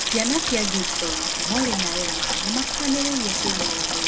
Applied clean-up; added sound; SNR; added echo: none; Sink (filling or washing) / Water tap, faucet; -3 dB; reverberation time 0.2 s.